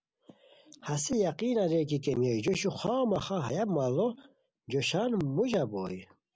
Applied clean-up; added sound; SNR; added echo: none; none; none; none.